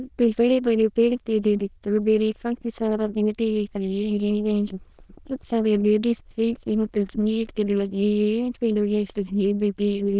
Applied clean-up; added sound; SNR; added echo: neural diffusion model UNIVERSE++.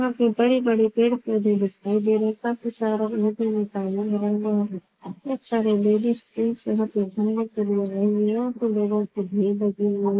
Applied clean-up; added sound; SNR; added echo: neural mask model Resemble Enhance denoiser.